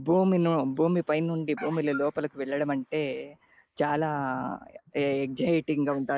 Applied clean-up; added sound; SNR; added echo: neural mask model Resemble Enhance denoiser.